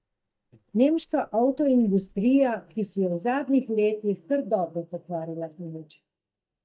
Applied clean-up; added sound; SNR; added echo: neural mask model DeepFilterNet 3.